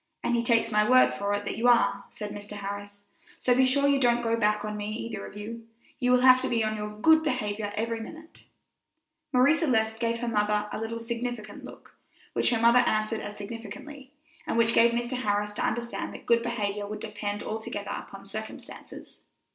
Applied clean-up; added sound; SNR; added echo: none; none; none; none.